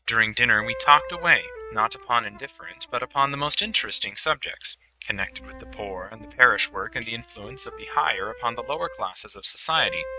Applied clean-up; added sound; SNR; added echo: neural mask model RNNoise.